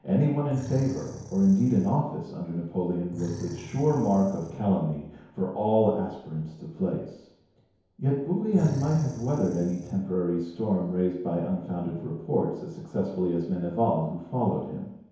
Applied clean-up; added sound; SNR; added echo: none; Animal; 15 dB; reverberation time 1.0 s.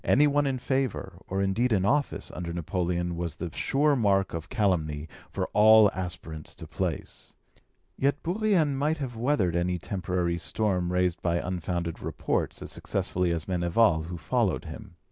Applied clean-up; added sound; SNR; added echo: none; none; none; none.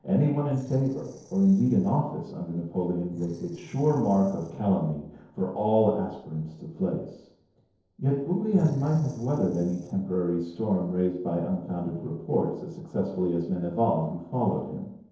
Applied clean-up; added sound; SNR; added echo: neural separator model SepFormer DNS4.